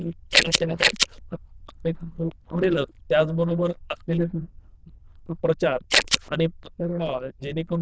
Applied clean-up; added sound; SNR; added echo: neural diffusion model UNIVERSE++.